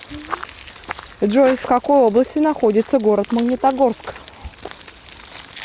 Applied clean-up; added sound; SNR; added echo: none; none; none; none.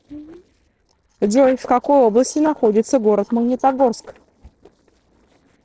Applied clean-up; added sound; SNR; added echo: neural separator model SepFormer DNS4.